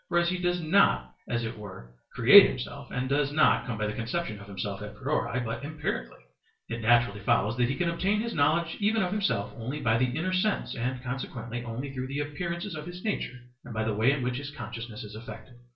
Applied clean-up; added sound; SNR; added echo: none; none; none; reverberation time 0.3 s.